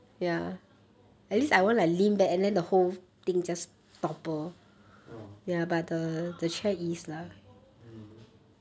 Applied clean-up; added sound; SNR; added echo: none; none; none; none.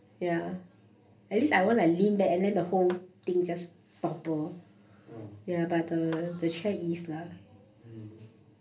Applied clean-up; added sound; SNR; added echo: none; Tap / Hammer; 19 dB; reverberation time 0.3 s.